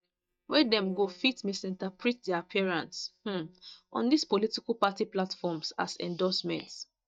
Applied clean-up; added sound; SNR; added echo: neural mask model DeepFilterNet 3.